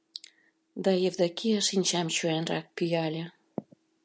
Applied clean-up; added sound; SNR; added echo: none; none; none; none.